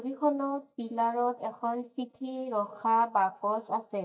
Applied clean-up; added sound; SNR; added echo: neural mask model DeepFilterNet 3.